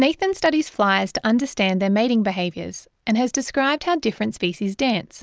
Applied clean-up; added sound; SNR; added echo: none; none; none; none.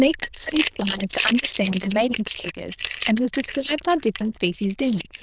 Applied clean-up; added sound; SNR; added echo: neural diffusion model UNIVERSE++.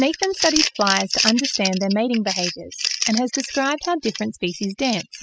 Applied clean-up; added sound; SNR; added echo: classical method spectral subtraction.